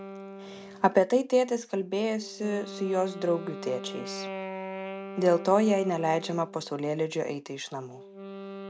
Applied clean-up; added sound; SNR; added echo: none; Wind instrument, woodwind instrument; 12 dB; none.